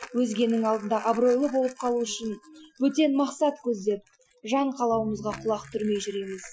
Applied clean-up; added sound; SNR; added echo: classical method Wiener filter.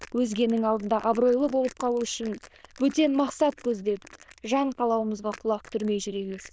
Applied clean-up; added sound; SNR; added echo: neural diffusion model UNIVERSE++.